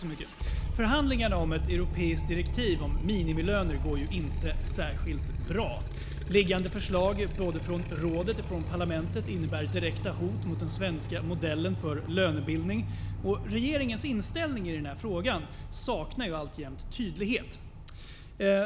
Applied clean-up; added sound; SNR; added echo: none; Motorcycle; 2 dB; none.